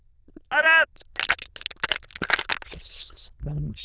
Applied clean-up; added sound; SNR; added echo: neural diffusion model UNIVERSE++.